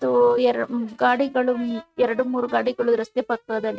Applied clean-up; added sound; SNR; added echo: neural mask model RNNoise.